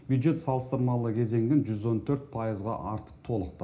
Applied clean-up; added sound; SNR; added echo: none; none; none; reverberation time 0.4 s.